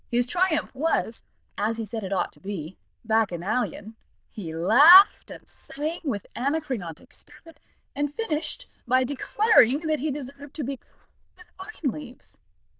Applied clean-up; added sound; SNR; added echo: neural diffusion model UNIVERSE++.